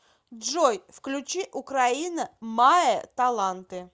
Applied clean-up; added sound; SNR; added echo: none; none; none; none.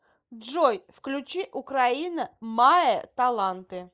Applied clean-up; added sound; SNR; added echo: neural mask model Resemble Enhance denoiser.